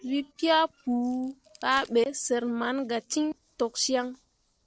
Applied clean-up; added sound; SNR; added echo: neural separator model SepFormer DNS4.